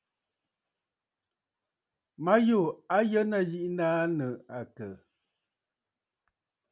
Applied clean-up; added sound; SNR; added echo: none; none; none; none.